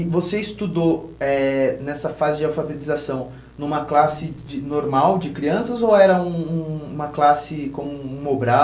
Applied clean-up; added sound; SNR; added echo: none; none; none; none.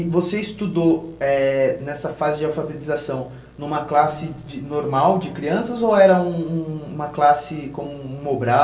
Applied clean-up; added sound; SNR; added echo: none; none; none; reverberation time 1.1 s.